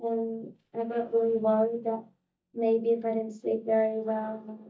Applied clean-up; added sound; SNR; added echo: neural mask model DeepFilterNet 3.